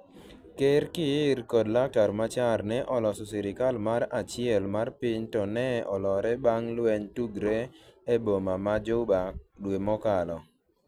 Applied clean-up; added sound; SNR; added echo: none; none; none; none.